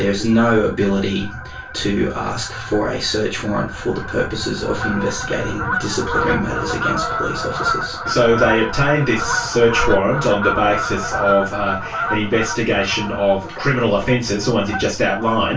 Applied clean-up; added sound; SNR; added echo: none; Fowl; 6 dB; reverberation time 0.2 s.